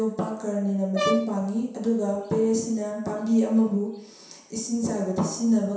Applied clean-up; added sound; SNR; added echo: none; Brass instrument; 5 dB; reverberation time 0.7 s.